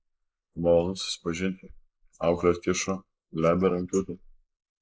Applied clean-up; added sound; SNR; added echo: neural mask model Resemble Enhance denoiser.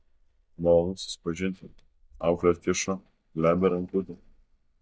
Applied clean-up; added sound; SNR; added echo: neural mask model DeepFilterNet 3.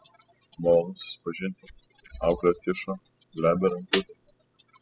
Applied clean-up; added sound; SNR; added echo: classical method spectral subtraction.